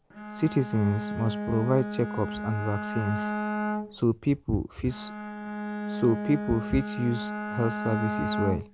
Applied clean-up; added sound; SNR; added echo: none; Bowed string instrument; 5 dB; none.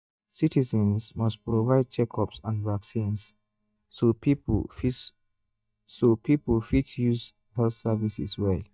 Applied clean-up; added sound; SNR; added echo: neural mask model DeepFilterNet 3.